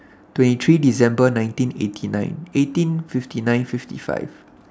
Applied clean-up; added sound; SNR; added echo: none; none; none; none.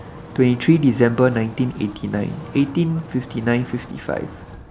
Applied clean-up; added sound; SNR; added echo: none; Wind; 17 dB; none.